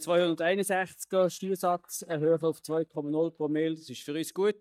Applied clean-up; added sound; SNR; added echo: neural mask model DeepFilterNet 3.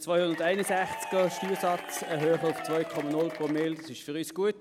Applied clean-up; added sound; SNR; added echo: none; Applause / Crowd / Cheering; 9 dB; none.